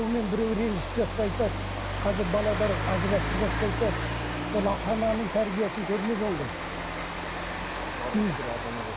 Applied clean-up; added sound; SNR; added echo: none; Rain; 2 dB; none.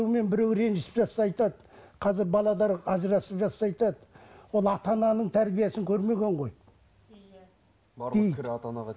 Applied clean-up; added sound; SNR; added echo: none; none; none; none.